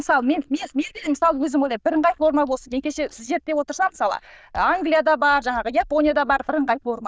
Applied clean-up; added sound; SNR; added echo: neural diffusion model UNIVERSE++.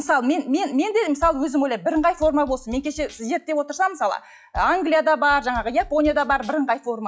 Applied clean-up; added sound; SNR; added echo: classical method log-MMSE.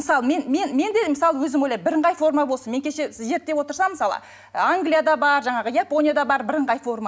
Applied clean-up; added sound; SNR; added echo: none; none; none; none.